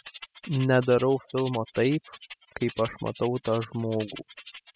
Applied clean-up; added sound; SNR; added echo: classical method spectral subtraction.